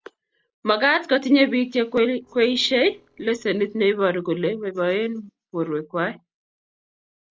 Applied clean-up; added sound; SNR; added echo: neural separator model SepFormer DNS4.